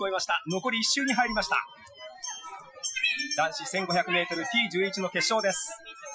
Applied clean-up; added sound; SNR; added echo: classical method Wiener filter.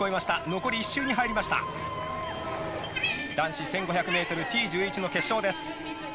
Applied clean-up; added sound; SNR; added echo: none; Cat; 10 dB; none.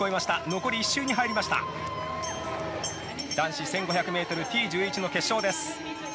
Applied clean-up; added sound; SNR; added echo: none; none; none; none.